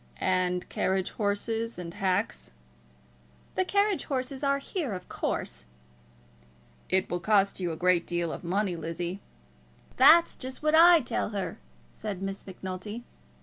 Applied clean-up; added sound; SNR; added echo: none; none; none; none.